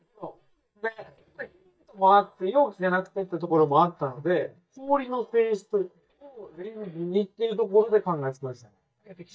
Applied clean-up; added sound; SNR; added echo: neural mask model DeepFilterNet 3.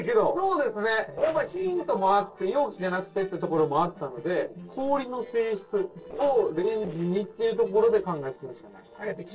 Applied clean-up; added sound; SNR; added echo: neural separator model SepFormer DNS4.